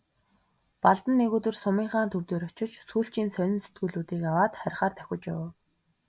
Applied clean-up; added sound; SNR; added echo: none; none; none; none.